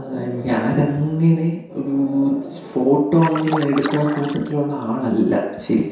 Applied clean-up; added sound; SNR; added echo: none; Splash, splatter; 10 dB; reverberation time 0.7 s.